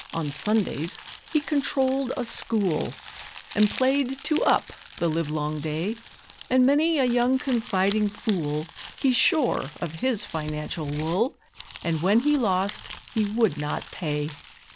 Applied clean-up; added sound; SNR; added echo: none; Crumpling, crinkling; 14 dB; none.